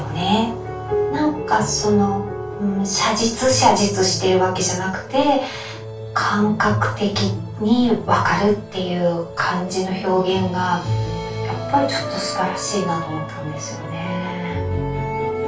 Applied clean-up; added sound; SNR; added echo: none; none; none; reverberation time 0.3 s.